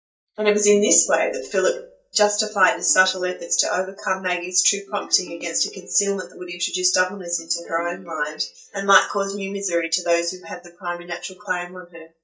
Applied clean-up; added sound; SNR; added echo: neural mask model DeepFilterNet 3.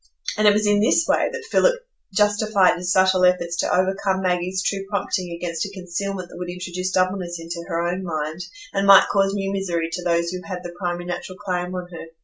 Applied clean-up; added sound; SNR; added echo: none; none; none; none.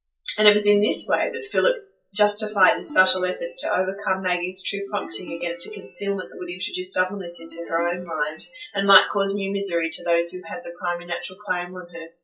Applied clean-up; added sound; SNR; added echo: classical method WPE with log-MMSE.